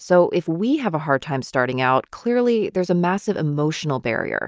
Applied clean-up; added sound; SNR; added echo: none; none; none; none.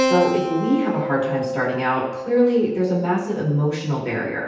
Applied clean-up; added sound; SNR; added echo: none; Keyboard (musical); 7 dB; reverberation time 0.9 s.